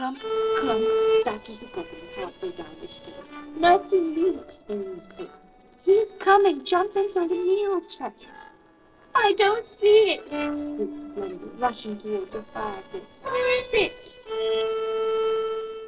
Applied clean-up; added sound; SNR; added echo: neural separator model SepFormer DNS4.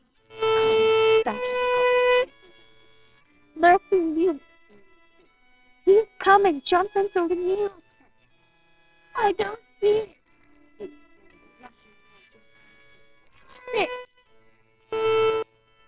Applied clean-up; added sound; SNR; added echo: neural separator model SepFormer WHAMR!.